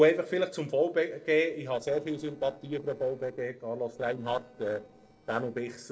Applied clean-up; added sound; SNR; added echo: neural separator model SepFormer DNS4.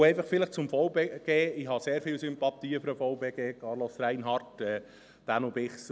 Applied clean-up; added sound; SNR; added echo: none; none; none; none.